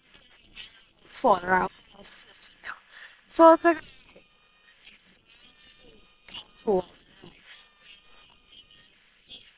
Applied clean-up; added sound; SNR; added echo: neural separator model SepFormer WHAM!.